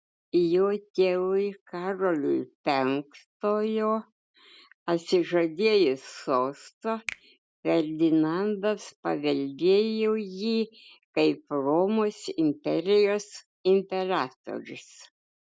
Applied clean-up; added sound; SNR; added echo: none; Finger snapping; 20 dB; none.